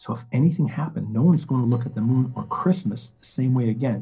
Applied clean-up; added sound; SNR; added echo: neural separator model SepFormer DNS4.